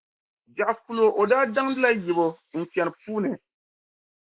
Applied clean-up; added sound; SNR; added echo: neural mask model Resemble Enhance denoiser.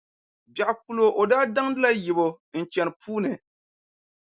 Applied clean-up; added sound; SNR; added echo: none; none; none; none.